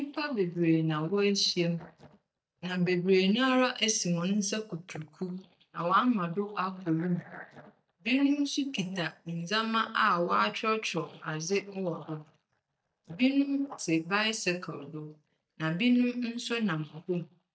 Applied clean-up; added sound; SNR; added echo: neural mask model DeepFilterNet 3.